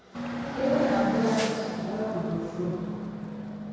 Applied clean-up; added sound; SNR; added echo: none; Hiss / Bus / Engine; 1 dB; reverberation time 2.0 s.